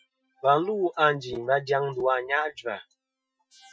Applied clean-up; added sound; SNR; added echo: classical method Wiener filter.